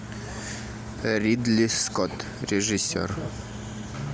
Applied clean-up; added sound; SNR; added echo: none; none; none; none.